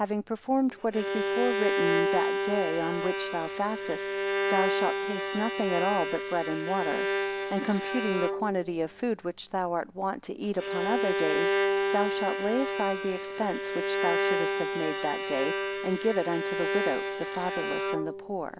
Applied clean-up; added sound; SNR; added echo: none; Bowed string instrument; 0 dB; none.